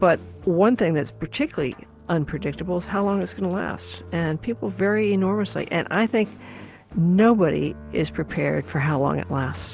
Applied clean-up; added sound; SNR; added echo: none; none; none; none.